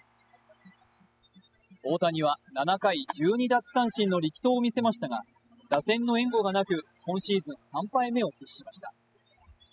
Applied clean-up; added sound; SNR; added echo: classical method spectral subtraction.